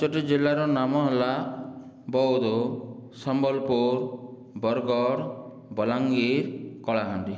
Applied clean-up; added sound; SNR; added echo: none; none; none; none.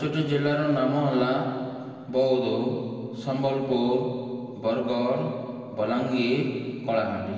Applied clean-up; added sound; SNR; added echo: none; none; none; reverberation time 2.5 s.